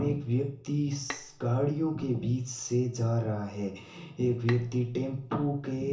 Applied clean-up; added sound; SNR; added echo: none; Bowed string instrument; 16 dB; reverberation time 0.7 s.